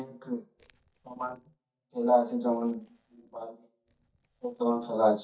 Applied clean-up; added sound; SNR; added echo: neural mask model DeepFilterNet 3.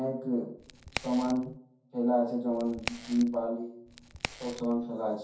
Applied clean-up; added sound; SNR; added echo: none; Crack; 11 dB; reverberation time 0.6 s.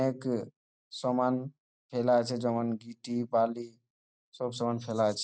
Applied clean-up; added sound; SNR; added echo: none; none; none; none.